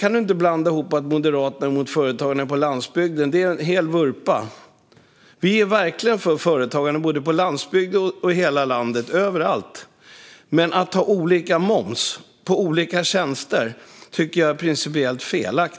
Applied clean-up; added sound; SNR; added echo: none; none; none; none.